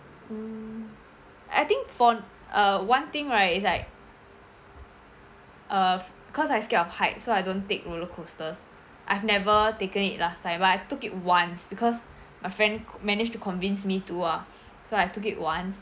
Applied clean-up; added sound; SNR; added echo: none; none; none; none.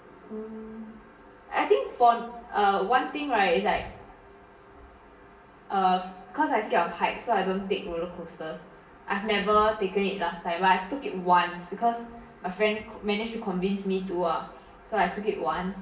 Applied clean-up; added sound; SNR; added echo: none; none; none; reverberation time 0.8 s.